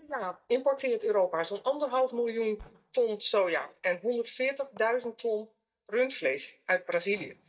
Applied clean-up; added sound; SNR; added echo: neural mask model DeepFilterNet 3.